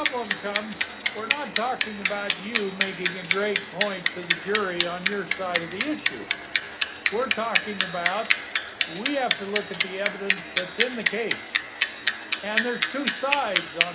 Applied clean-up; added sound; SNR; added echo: none; Bicycle; -2 dB; none.